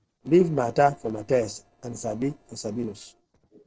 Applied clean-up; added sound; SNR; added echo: neural separator model SepFormer DNS4.